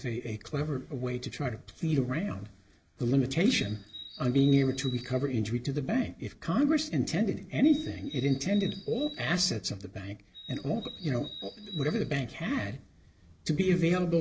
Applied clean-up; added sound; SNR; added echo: none; Bird; 16 dB; none.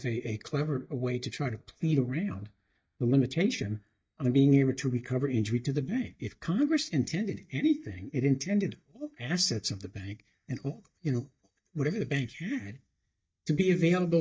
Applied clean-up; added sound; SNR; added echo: neural mask model DeepFilterNet 3.